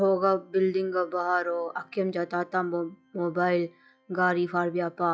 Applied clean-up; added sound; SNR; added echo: classical method log-MMSE.